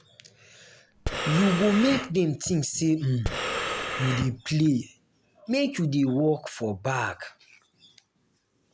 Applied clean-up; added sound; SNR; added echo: none; Breathing; 4 dB; none.